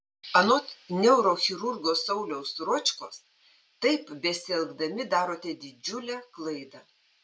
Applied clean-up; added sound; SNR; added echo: none; none; none; none.